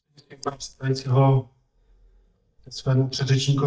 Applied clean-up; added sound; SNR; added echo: neural mask model DeepFilterNet 3.